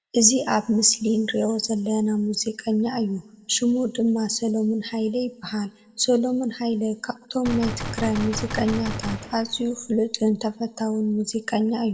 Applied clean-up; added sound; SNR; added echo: none; Gunshot, gunfire; 8 dB; reverberation time 1.5 s.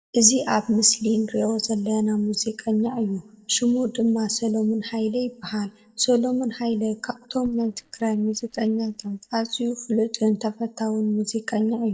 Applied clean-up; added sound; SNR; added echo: neural mask model DeepFilterNet 3.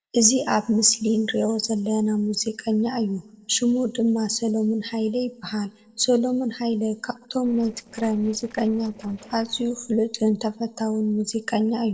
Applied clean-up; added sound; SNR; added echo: neural separator model SepFormer DNS4.